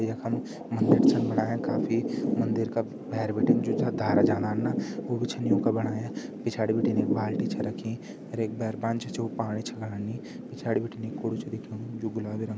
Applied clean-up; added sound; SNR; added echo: none; Thunder / Rain; -1 dB; none.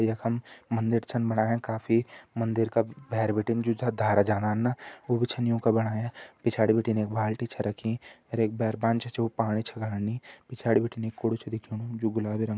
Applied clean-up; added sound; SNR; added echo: none; none; none; none.